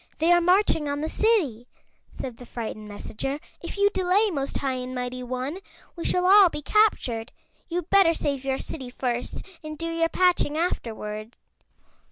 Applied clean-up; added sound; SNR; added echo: none; none; none; none.